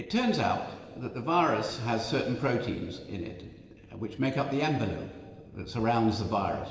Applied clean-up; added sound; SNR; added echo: none; none; none; reverberation time 2.0 s.